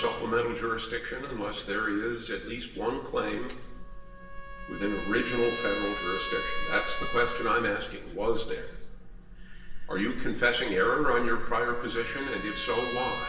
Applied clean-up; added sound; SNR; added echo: none; Trumpet; 11 dB; reverberation time 1.1 s.